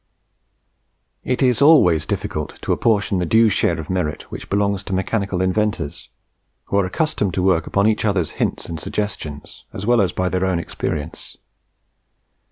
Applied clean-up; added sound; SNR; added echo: none; none; none; none.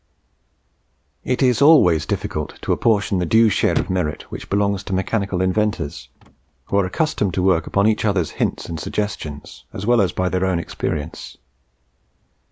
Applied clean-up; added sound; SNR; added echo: none; Chirp, tweet / Slam / Car; 19 dB; none.